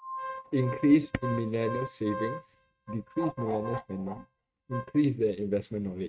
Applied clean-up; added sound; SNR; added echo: neural mask model RNNoise.